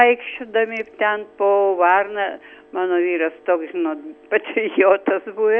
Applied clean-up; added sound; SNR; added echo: none; none; none; none.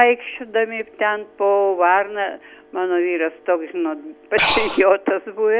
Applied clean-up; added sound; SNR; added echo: none; Breathing; 0 dB; none.